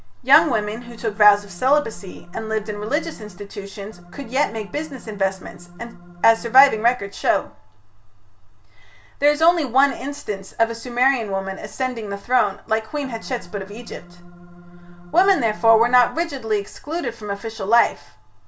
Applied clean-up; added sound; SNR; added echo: none; Organ; 19 dB; reverberation time 0.2 s.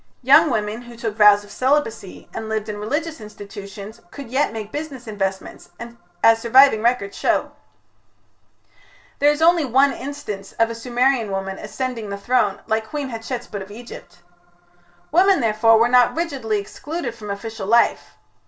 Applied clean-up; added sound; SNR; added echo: neural separator model SepFormer DNS4.